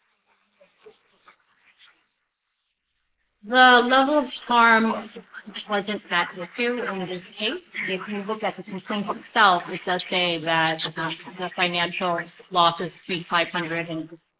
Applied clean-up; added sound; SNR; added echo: neural mask model Resemble Enhance denoiser.